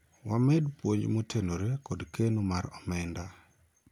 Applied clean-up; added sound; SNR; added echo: none; none; none; none.